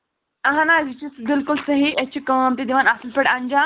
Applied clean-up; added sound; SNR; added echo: none; none; none; none.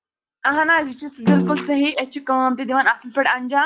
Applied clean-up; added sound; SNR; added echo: classical method log-MMSE.